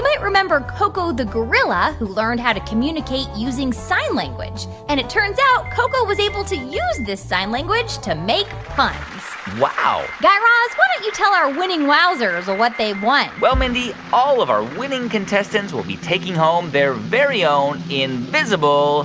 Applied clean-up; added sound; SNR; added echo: none; Alarm; 17 dB; none.